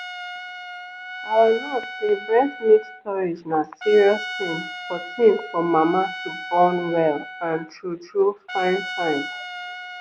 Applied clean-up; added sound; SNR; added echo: none; Trumpet; 12 dB; none.